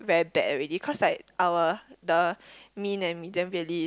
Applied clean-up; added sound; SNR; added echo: none; none; none; none.